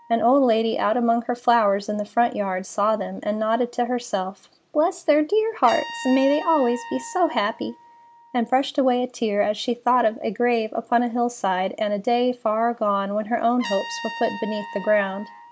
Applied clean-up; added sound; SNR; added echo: none; Trumpet; 18 dB; none.